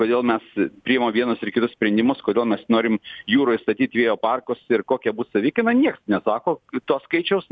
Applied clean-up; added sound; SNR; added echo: none; none; none; none.